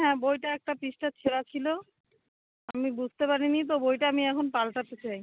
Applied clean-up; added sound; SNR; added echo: none; none; none; none.